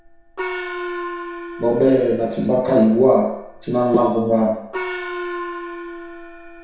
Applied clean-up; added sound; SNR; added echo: none; Gong; 11 dB; reverberation time 0.7 s.